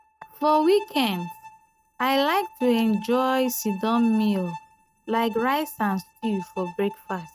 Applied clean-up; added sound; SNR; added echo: neural mask model RNNoise.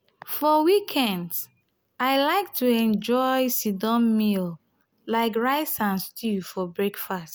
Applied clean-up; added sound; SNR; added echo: none; none; none; none.